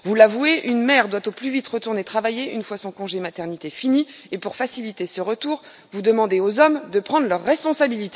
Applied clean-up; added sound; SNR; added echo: none; none; none; none.